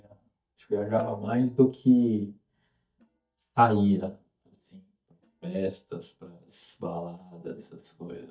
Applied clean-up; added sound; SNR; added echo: neural mask model DeepFilterNet 3.